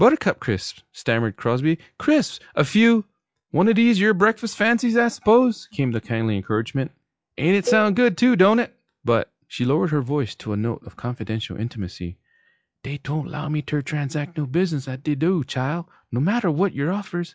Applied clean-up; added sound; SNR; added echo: classical method log-MMSE.